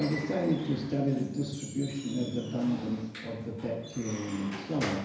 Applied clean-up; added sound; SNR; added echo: none; Squeak / Wood; 12 dB; reverberation time 1.0 s.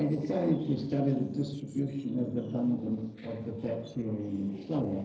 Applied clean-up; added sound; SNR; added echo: neural separator model SepFormer DNS4.